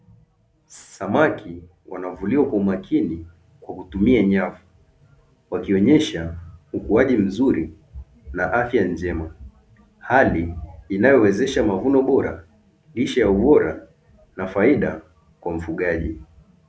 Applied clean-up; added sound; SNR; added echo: none; none; none; none.